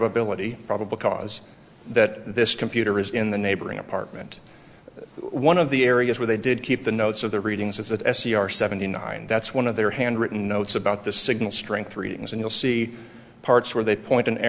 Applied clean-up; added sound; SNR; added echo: none; none; none; none.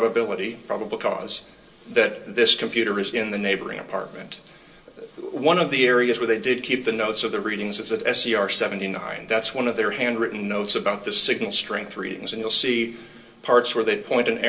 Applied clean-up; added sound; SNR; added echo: none; none; none; reverberation time 0.2 s.